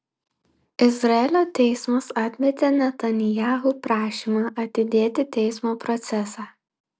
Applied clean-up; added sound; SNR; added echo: none; none; none; none.